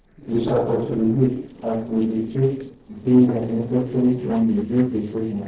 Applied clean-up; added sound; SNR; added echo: neural separator model SepFormer DNS4.